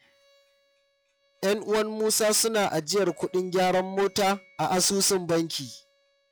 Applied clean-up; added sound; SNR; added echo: classical method log-MMSE.